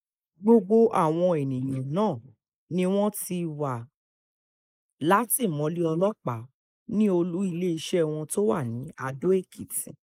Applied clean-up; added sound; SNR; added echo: neural mask model Resemble Enhance denoiser.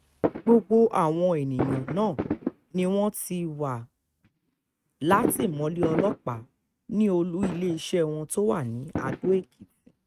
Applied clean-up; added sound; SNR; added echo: neural mask model RNNoise.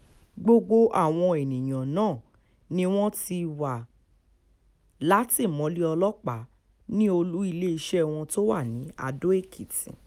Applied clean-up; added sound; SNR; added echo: none; none; none; none.